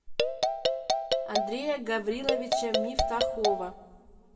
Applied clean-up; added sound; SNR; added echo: none; Marimba, xylophone; -4 dB; reverberation time 1.1 s.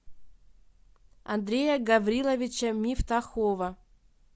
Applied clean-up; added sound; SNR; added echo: none; none; none; none.